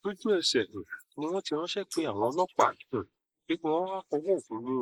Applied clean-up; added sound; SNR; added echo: neural mask model Resemble Enhance denoiser.